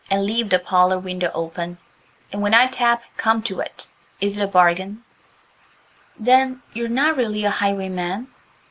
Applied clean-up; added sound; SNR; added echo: none; none; none; none.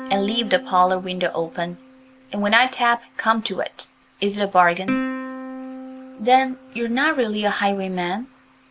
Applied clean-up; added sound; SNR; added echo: none; Plucked string instrument; 13 dB; none.